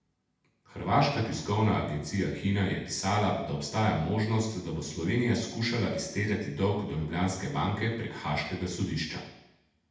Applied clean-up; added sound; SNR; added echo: none; none; none; reverberation time 0.8 s.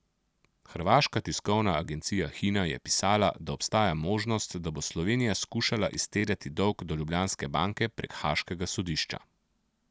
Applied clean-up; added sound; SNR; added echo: none; none; none; none.